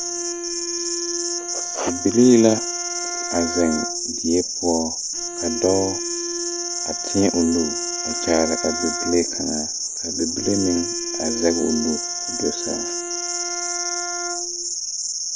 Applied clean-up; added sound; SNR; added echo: none; Bowed string instrument; 11 dB; none.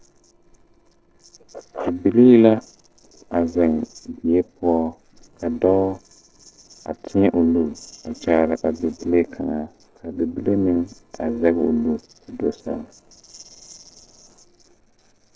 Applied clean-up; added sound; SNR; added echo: neural separator model SepFormer DNS4.